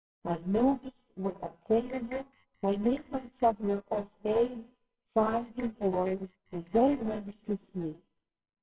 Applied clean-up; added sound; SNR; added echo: neural separator model SepFormer WHAMR!.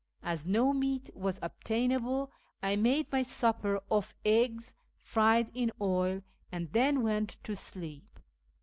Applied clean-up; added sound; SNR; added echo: none; none; none; none.